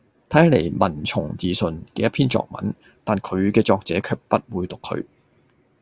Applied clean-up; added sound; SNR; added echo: none; none; none; none.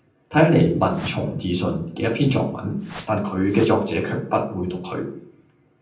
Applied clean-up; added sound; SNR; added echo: none; Whoosh, swoosh, swish; 18 dB; reverberation time 0.6 s.